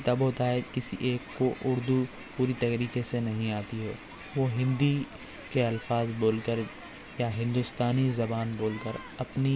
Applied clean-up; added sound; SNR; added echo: none; Crowd; 18 dB; none.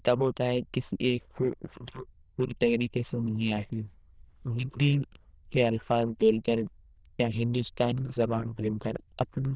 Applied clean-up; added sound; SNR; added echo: neural diffusion model UNIVERSE++.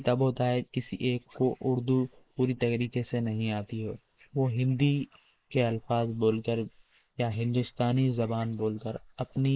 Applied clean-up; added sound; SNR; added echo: neural mask model Resemble Enhance denoiser.